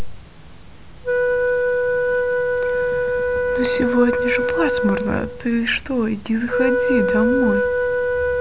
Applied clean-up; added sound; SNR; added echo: none; Wind instrument, woodwind instrument; -3 dB; none.